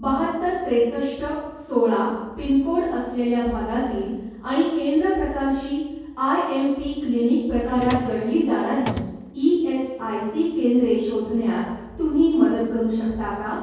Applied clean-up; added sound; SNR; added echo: none; Drawer open or close; 11 dB; reverberation time 1.3 s.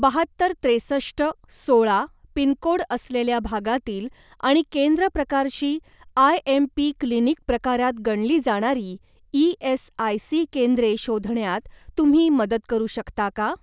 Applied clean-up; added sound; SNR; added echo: none; none; none; none.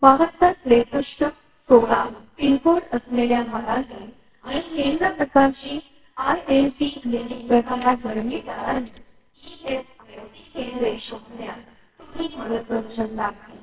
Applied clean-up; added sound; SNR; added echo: neural separator model SepFormer WHAMR!.